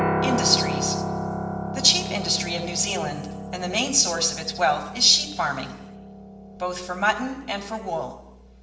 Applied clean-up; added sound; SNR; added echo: none; Piano; 5 dB; reverberation time 1.0 s.